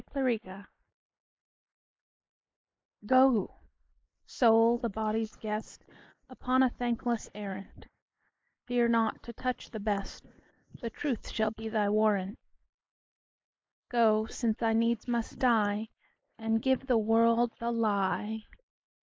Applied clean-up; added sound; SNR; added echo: neural mask model Resemble Enhance denoiser.